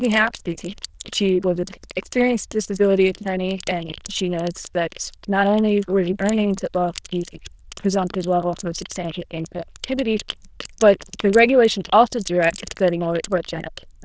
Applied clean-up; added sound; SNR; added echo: neural diffusion model UNIVERSE++.